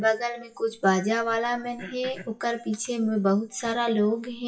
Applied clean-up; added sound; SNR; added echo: classical method WPE with log-MMSE.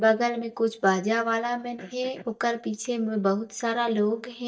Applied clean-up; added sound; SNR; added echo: neural mask model DeepFilterNet 3.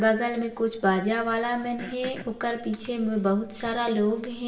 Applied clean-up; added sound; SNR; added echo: none; Cough; 19 dB; reverberation time 1.0 s.